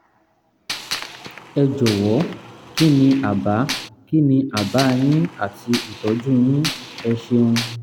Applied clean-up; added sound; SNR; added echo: none; Gunshot, gunfire; 11 dB; none.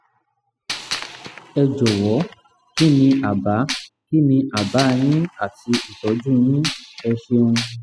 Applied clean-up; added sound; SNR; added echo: classical method spectral subtraction.